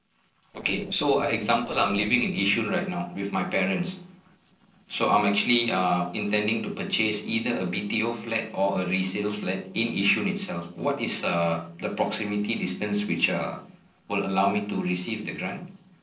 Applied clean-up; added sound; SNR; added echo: neural separator model SepFormer DNS4.